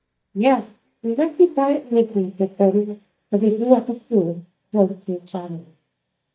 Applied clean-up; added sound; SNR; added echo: neural mask model DeepFilterNet 3.